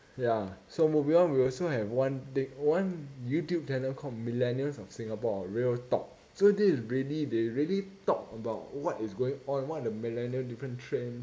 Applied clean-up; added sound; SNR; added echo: none; none; none; none.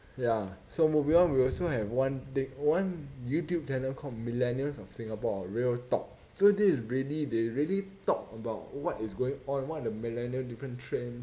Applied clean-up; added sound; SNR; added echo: none; Thunder; 20 dB; none.